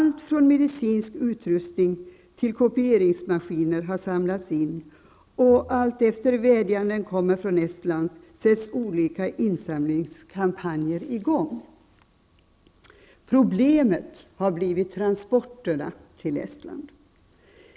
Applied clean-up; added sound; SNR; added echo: none; none; none; none.